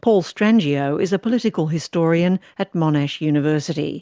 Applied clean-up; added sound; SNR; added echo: none; none; none; none.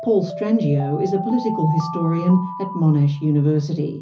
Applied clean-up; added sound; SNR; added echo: none; Alarm; 12 dB; reverberation time 0.5 s.